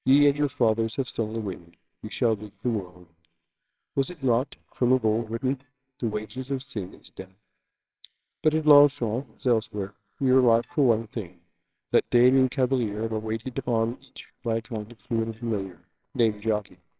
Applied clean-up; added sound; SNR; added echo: neural separator model SepFormer WHAMR!.